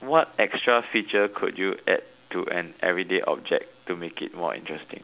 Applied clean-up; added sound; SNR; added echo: none; none; none; none.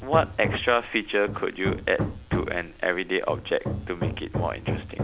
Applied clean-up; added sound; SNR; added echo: none; Hammer; 5 dB; none.